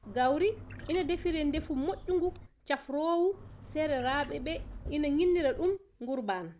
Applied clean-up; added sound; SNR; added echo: none; Trickle, dribble / Chirp, tweet; 13 dB; none.